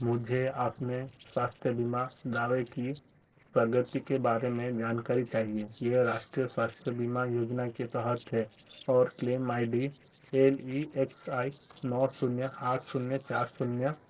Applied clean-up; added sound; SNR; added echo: neural separator model SepFormer DNS4.